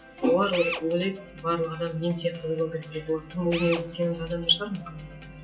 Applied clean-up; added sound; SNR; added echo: none; Drill; 14 dB; reverberation time 0.2 s.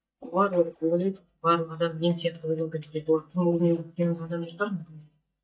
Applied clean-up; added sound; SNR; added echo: neural mask model DeepFilterNet 3.